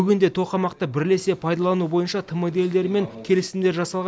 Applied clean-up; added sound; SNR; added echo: none; none; none; none.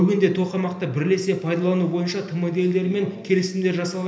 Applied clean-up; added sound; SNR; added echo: none; none; none; reverberation time 0.8 s.